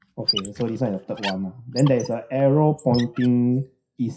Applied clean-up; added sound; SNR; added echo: classical method WPE with log-MMSE.